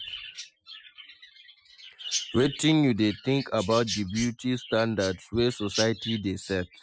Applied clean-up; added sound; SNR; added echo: classical method Wiener filter.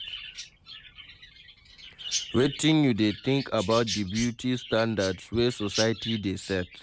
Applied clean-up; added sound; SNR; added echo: none; Chirp, tweet; 11 dB; none.